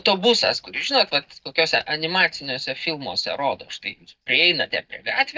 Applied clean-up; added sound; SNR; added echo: neural mask model DeepFilterNet 3.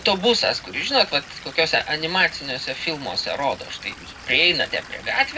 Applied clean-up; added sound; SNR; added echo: none; Stream / Liquid; 18 dB; reverberation time 0.3 s.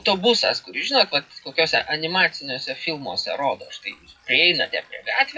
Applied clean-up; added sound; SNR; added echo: classical method WPE with log-MMSE.